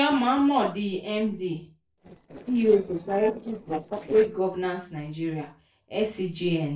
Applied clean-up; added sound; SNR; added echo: neural separator model SepFormer DNS4.